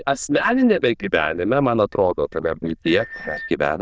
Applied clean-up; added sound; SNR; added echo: neural diffusion model UNIVERSE++.